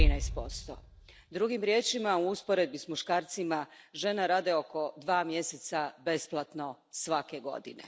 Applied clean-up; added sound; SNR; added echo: none; Bass drum; 5 dB; none.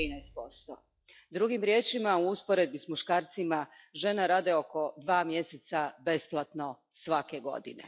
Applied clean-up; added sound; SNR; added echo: classical method log-MMSE.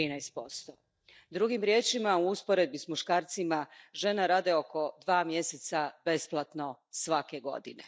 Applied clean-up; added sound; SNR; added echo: neural mask model DeepFilterNet 3.